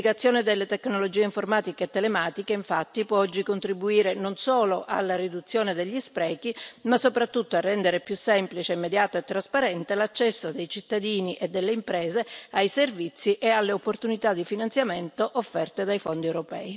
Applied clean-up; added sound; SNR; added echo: none; none; none; none.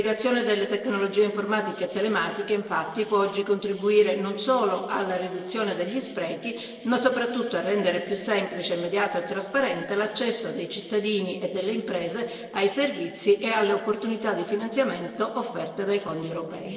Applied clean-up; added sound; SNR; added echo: neural separator model SepFormer DNS4.